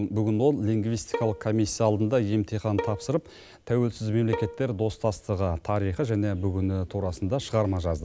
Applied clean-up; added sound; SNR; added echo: none; Bowed string instrument; 12 dB; none.